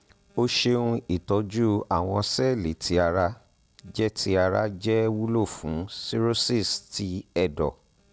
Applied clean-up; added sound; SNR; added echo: none; none; none; none.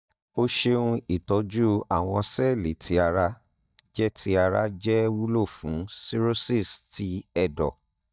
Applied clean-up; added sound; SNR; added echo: neural mask model DeepFilterNet 3.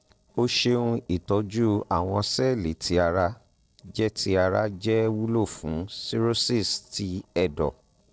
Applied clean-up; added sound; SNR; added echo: neural separator model SepFormer DNS4.